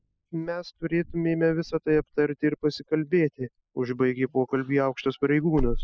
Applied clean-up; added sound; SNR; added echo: classical method spectral subtraction.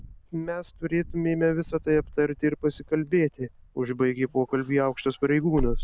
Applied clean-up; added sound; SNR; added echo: none; Wind / Car; 11 dB; none.